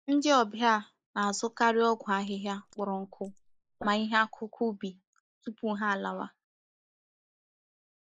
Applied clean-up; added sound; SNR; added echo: neural mask model Resemble Enhance denoiser.